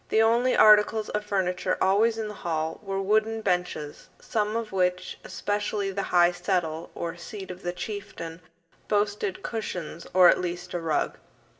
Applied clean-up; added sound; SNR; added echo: none; none; none; reverberation time 0.4 s.